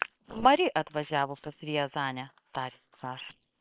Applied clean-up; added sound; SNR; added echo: neural separator model SepFormer WHAM!.